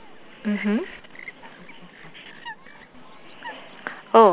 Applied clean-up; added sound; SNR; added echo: none; Chirp, tweet; 19 dB; none.